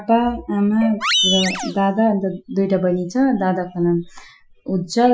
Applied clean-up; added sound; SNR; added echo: classical method Wiener filter.